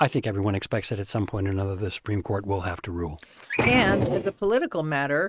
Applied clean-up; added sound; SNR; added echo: neural mask model RNNoise.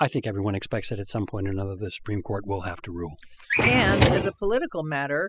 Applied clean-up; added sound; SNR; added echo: classical method spectral subtraction.